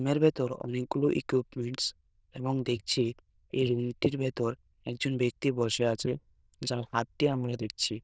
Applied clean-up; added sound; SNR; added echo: neural diffusion model UNIVERSE++.